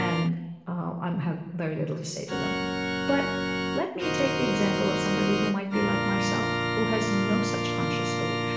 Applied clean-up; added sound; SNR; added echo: none; Organ; 0 dB; reverberation time 1.4 s.